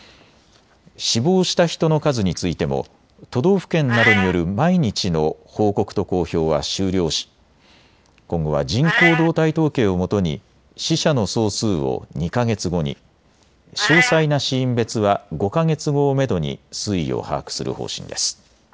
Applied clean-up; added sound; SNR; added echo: none; Meow; 9 dB; none.